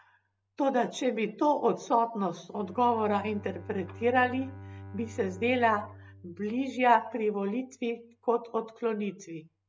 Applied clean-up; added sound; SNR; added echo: none; Bowed string instrument; 20 dB; none.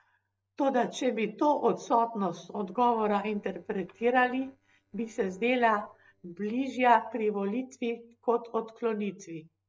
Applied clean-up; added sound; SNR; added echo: neural separator model SepFormer DNS4.